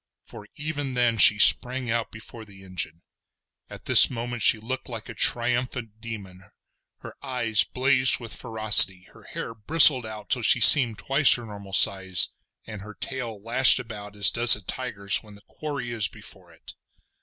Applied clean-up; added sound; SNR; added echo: none; none; none; none.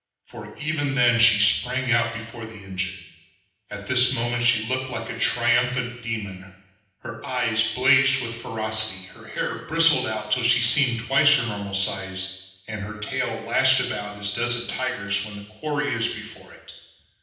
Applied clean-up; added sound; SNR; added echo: none; none; none; reverberation time 0.9 s.